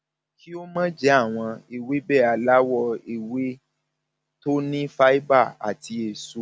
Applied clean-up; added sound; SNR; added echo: none; none; none; none.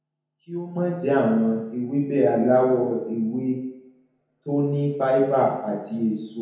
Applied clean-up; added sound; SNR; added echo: none; none; none; reverberation time 0.9 s.